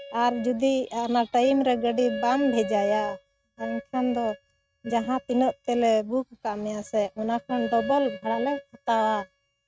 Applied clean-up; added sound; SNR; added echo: neural mask model RNNoise.